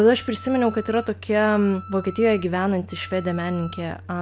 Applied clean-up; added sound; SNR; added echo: none; Wind instrument, woodwind instrument + Microwave oven; 17 dB; none.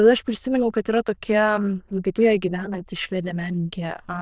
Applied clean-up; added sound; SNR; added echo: neural diffusion model UNIVERSE++.